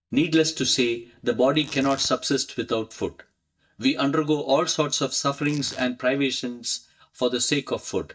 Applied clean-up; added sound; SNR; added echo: neural mask model DeepFilterNet 3.